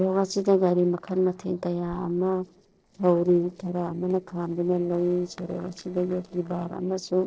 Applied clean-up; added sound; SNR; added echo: neural separator model SepFormer DNS4.